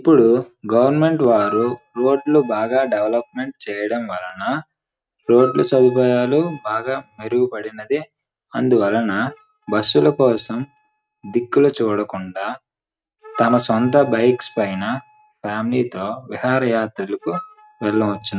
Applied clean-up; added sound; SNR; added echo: neural mask model RNNoise.